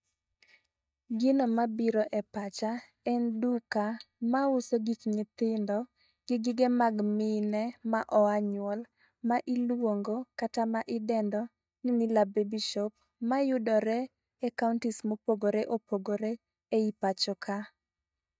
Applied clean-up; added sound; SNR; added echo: neural mask model DeepFilterNet 3.